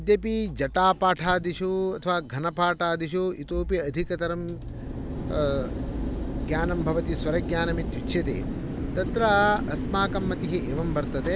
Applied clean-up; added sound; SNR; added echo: none; Mechanical fan; 5 dB; none.